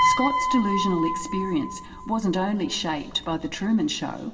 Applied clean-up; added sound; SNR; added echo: none; Piano; 3 dB; reverberation time 2.4 s.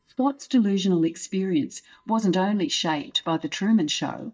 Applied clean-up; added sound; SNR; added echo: neural mask model DeepFilterNet 3.